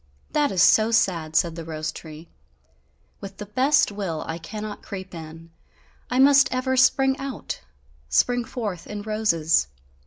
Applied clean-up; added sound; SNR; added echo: none; none; none; none.